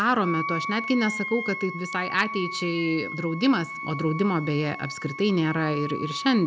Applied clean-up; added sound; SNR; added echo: none; Wind instrument, woodwind instrument; 8 dB; none.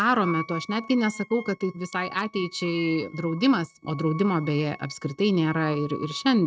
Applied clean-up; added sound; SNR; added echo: neural mask model RNNoise.